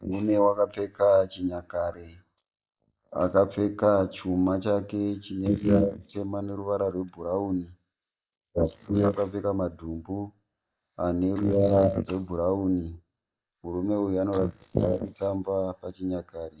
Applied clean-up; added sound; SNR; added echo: neural mask model Resemble Enhance denoiser.